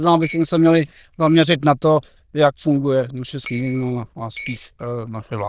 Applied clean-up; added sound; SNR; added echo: neural diffusion model UNIVERSE++.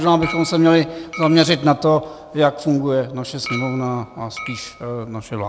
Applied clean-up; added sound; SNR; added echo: none; Chink, clink; 15 dB; none.